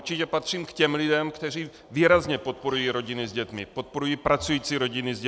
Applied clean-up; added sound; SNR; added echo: none; none; none; none.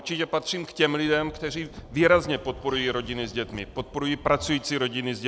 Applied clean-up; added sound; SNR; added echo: none; Wind; 18 dB; none.